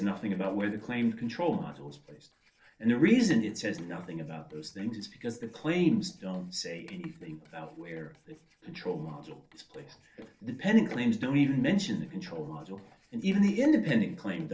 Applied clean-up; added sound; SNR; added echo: neural separator model SepFormer DNS4.